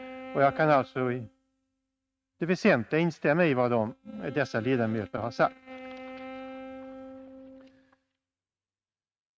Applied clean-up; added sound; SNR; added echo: neural mask model RNNoise.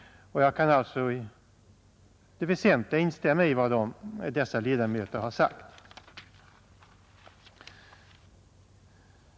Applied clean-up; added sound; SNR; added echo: none; none; none; none.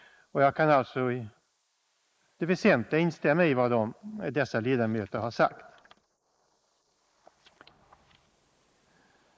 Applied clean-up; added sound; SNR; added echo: neural mask model Resemble Enhance denoiser.